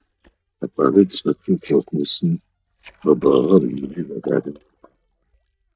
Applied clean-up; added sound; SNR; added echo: neural mask model DeepFilterNet 3.